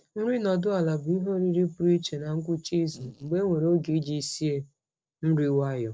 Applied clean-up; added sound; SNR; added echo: neural separator model SepFormer DNS4.